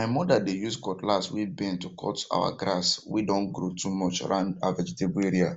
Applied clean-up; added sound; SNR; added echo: none; none; none; none.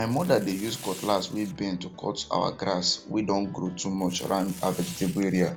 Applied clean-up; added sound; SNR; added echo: none; Tearing + Piano; 17 dB; none.